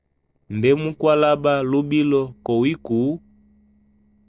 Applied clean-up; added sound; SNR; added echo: neural separator model SepFormer DNS4.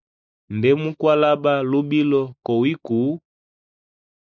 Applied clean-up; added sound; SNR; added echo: neural mask model Resemble Enhance denoiser.